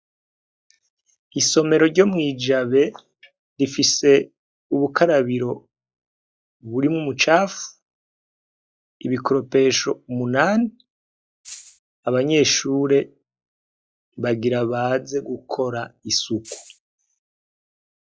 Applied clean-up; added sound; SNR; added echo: classical method log-MMSE.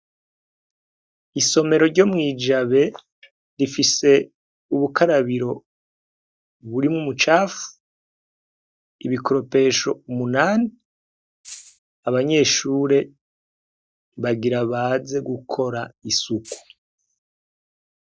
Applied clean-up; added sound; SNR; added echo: neural mask model DeepFilterNet 3.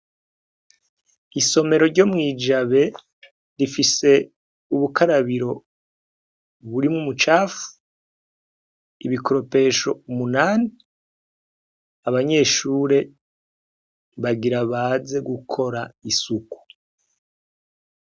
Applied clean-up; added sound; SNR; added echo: none; none; none; none.